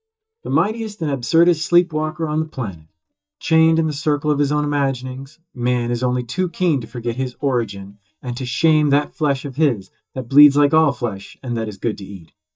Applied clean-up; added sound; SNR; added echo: neural mask model DeepFilterNet 3.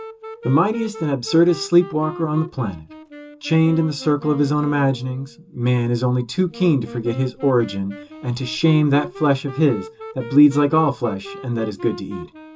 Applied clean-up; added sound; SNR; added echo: none; Wind instrument, woodwind instrument; 16 dB; reverberation time 0.2 s.